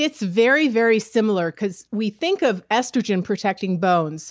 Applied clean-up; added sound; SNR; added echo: none; none; none; none.